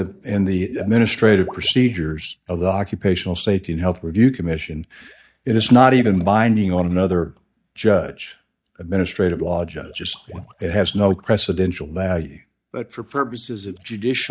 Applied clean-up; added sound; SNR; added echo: neural mask model DeepFilterNet 3.